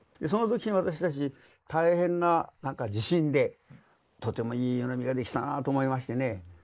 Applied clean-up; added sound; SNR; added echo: neural mask model Resemble Enhance denoiser.